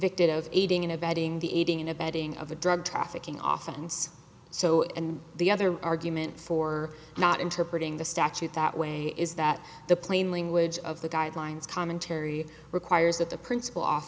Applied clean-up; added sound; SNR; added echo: none; none; none; none.